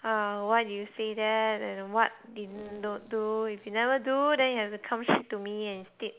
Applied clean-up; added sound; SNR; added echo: none; none; none; none.